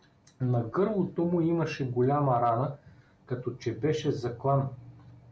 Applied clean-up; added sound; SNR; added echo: none; none; none; none.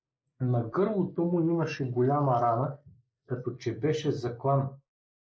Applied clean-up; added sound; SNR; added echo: neural mask model Resemble Enhance denoiser.